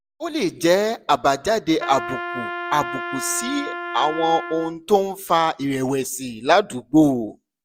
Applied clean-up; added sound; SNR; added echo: none; Trumpet; 9 dB; none.